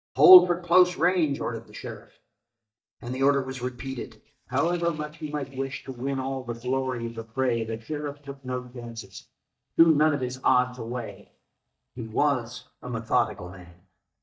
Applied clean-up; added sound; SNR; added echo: neural mask model DeepFilterNet 3.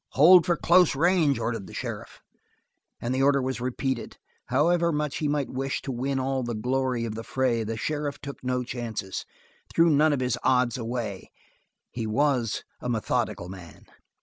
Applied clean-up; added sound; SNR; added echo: none; none; none; none.